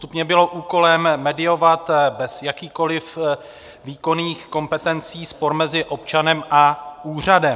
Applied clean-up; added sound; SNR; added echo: none; none; none; none.